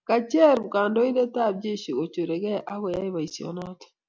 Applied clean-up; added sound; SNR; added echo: none; none; none; none.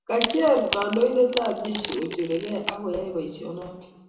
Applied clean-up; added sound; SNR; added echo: none; Wood; 8 dB; reverberation time 0.9 s.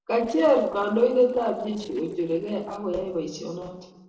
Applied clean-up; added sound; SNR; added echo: neural separator model SepFormer DNS4.